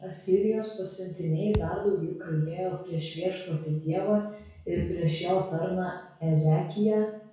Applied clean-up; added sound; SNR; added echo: none; Thump, thud; 8 dB; reverberation time 0.6 s.